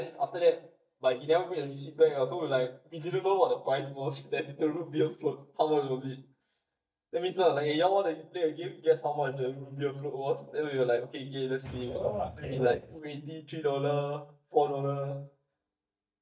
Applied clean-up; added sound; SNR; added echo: neural mask model DeepFilterNet 3.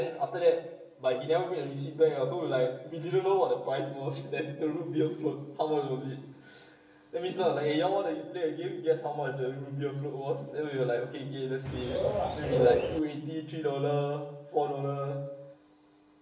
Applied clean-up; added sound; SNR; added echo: none; Bird; -2 dB; reverberation time 0.8 s.